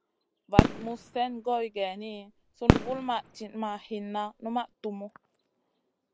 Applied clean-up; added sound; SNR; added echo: none; Fireworks; -5 dB; none.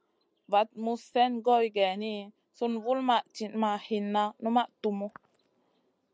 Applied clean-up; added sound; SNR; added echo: none; none; none; none.